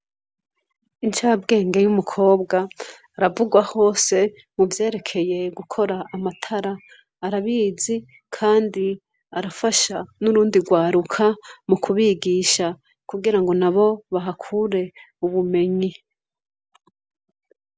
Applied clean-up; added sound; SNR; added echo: none; none; none; none.